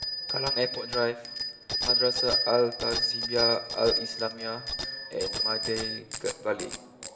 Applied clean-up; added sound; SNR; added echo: none; Bicycle bell; 0 dB; reverberation time 0.9 s.